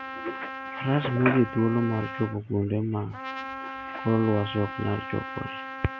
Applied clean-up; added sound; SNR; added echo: none; Trumpet; 10 dB; none.